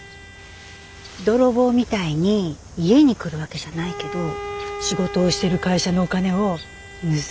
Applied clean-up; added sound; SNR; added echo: none; Bowed string instrument; 15 dB; none.